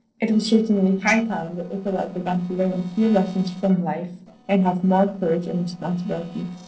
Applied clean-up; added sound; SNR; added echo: neural separator model SepFormer DNS4.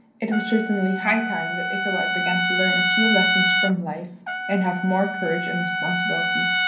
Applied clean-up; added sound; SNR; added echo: none; Trumpet; -1 dB; reverberation time 0.6 s.